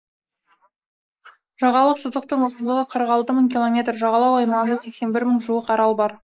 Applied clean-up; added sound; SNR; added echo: neural mask model Resemble Enhance denoiser.